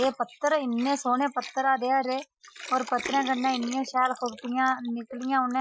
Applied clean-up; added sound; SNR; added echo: classical method Wiener filter.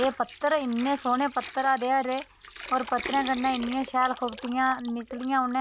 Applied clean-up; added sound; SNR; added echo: none; Water; 13 dB; none.